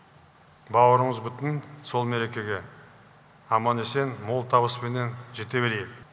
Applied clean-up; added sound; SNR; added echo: none; none; none; none.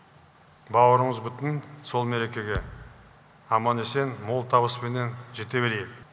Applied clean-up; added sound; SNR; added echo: none; Thump, thud; 12 dB; none.